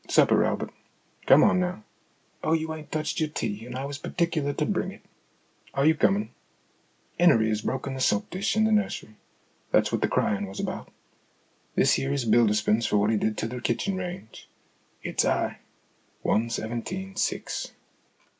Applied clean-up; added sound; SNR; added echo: none; none; none; none.